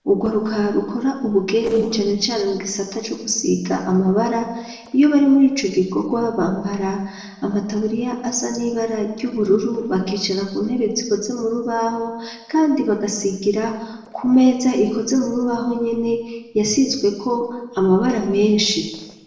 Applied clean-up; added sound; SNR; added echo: neural separator model SepFormer DNS4.